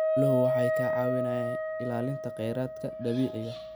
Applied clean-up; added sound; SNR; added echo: none; Wind instrument, woodwind instrument; -2 dB; none.